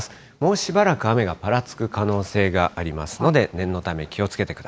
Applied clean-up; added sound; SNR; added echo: none; none; none; none.